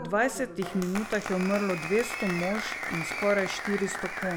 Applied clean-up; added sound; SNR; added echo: none; Applause; 6 dB; none.